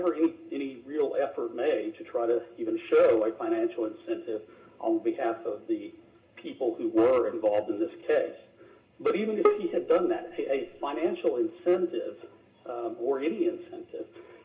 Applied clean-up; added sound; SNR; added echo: none; Bowed string instrument; 3 dB; reverberation time 0.2 s.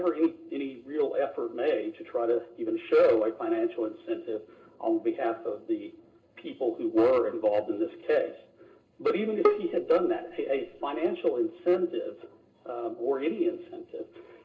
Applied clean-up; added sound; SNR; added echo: neural separator model SepFormer DNS4.